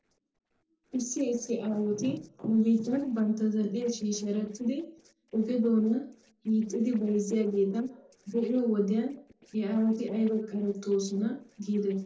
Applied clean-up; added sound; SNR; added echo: neural separator model SepFormer DNS4.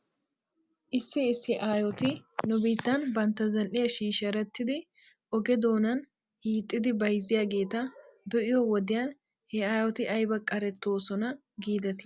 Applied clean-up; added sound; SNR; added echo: none; none; none; none.